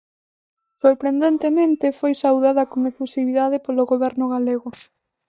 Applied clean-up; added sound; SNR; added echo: neural mask model DeepFilterNet 3.